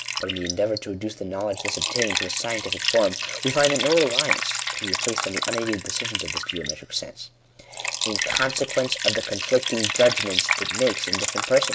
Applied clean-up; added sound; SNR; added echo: none; Liquid; 2 dB; none.